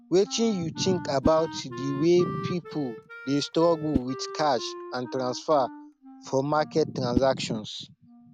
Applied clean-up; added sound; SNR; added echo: none; Wind instrument, woodwind instrument + Whoosh, swoosh, swish; 11 dB; none.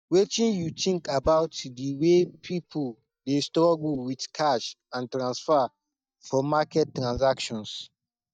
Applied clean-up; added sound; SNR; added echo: neural mask model DeepFilterNet 3.